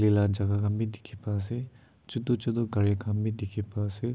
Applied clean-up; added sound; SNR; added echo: none; none; none; none.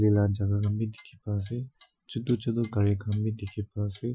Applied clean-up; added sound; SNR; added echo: classical method Wiener filter.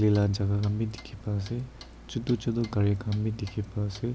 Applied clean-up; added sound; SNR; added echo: none; Clock; 18 dB; none.